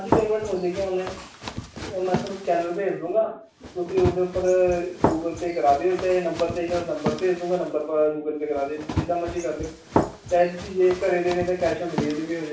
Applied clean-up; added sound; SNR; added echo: none; Run; 7 dB; reverberation time 0.4 s.